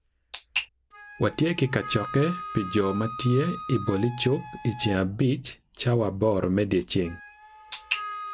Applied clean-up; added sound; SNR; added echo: none; Wind instrument, woodwind instrument; 13 dB; none.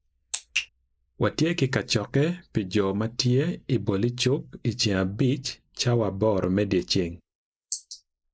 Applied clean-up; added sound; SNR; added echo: neural mask model Resemble Enhance denoiser.